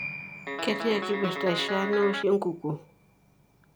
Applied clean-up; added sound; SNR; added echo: none; Piano + Guitar; 6 dB; none.